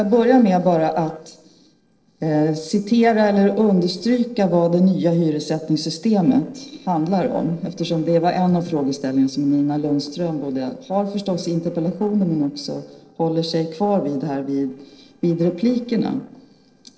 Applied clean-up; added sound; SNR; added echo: neural separator model SepFormer DNS4.